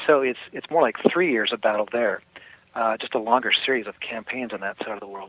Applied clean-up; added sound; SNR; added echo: none; none; none; none.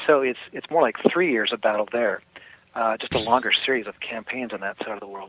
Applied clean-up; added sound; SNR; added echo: none; Thump, thud; 15 dB; none.